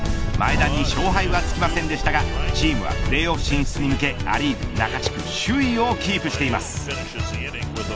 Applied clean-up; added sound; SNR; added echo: none; Engine; 4 dB; none.